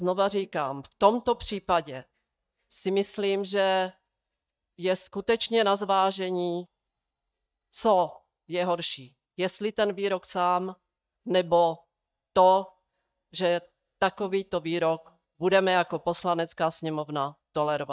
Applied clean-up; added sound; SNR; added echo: neural mask model DeepFilterNet 3.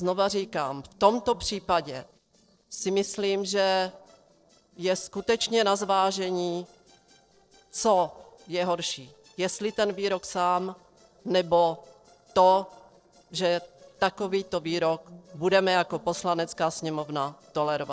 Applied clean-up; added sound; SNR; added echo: neural separator model SepFormer DNS4.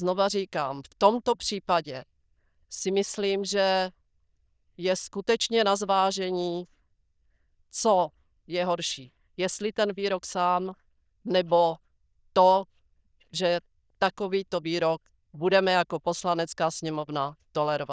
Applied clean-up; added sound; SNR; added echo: neural diffusion model UNIVERSE++.